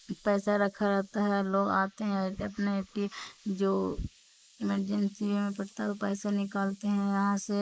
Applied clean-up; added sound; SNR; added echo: neural mask model Resemble Enhance denoiser.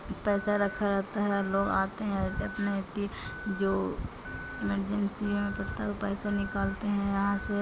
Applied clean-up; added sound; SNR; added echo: none; Alarm; 14 dB; none.